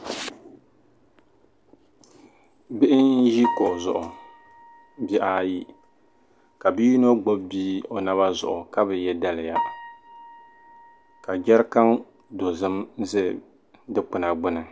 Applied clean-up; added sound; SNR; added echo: none; Piano; 12 dB; none.